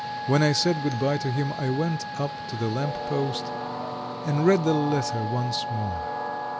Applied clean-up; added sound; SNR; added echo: none; Train + Wind instrument, woodwind instrument; 5 dB; none.